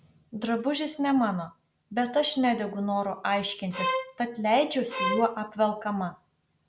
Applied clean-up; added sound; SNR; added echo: none; Bowed string instrument; 4 dB; none.